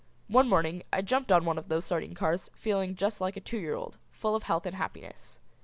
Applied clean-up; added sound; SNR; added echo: none; none; none; none.